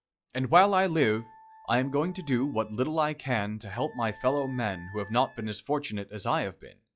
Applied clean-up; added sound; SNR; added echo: classical method log-MMSE.